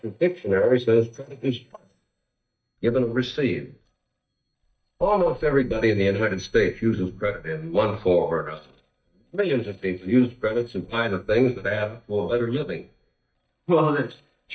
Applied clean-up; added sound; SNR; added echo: neural mask model DeepFilterNet 3.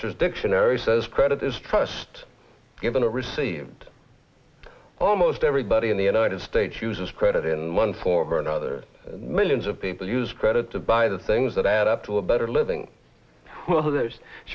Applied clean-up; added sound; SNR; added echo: none; none; none; none.